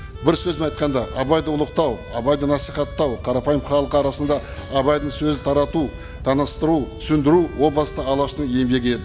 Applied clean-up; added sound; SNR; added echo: none; Bowed string instrument + Wind / Boat, Water vehicle; 13 dB; none.